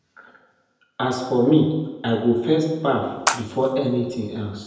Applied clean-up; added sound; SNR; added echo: none; Water / Splash, splatter; 8 dB; reverberation time 0.9 s.